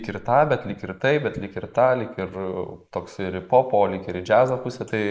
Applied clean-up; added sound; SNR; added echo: neural mask model Resemble Enhance denoiser.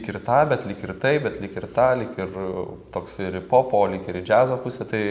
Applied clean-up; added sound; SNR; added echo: none; none; none; none.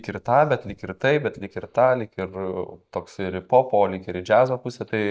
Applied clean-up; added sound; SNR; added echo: neural mask model DeepFilterNet 3.